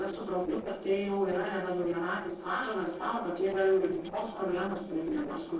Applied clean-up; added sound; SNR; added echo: neural separator model SepFormer DNS4.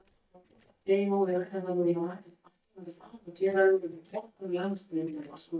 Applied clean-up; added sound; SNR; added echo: neural mask model DeepFilterNet 3.